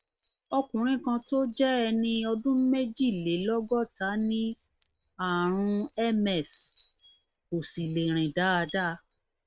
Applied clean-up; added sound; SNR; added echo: neural mask model RNNoise.